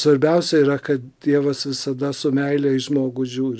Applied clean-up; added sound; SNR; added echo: none; none; none; none.